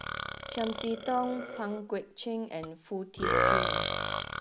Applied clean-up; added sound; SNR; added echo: none; Burping, eructation; -3 dB; none.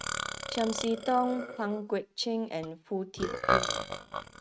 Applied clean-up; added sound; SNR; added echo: neural mask model RNNoise.